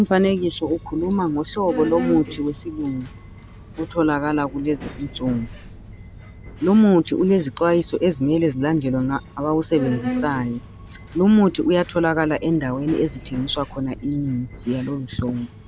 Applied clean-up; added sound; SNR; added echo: none; Subway, metro, underground; 14 dB; none.